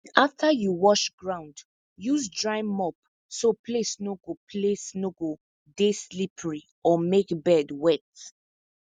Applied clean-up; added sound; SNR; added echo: none; none; none; none.